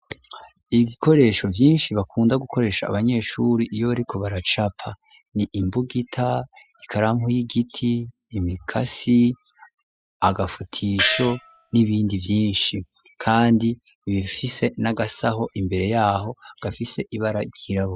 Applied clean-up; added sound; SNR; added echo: classical method spectral subtraction.